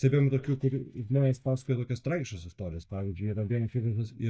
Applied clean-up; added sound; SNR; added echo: neural mask model DeepFilterNet 3.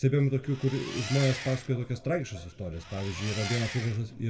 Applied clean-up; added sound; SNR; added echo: none; Engine; 11 dB; reverberation time 1.8 s.